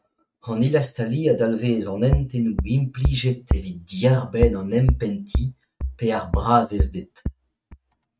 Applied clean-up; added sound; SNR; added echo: neural mask model RNNoise.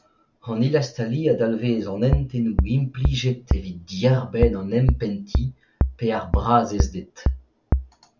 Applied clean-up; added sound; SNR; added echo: none; Bass drum; 1 dB; none.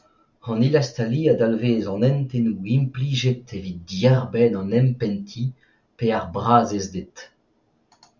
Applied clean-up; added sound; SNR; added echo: none; none; none; none.